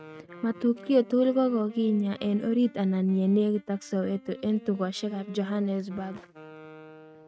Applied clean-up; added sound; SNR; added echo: neural mask model RNNoise.